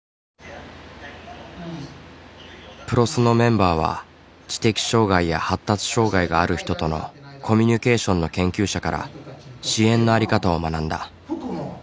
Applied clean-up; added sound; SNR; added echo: none; none; none; none.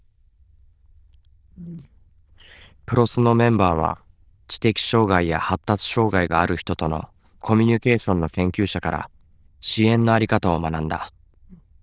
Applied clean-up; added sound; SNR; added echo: neural diffusion model UNIVERSE++.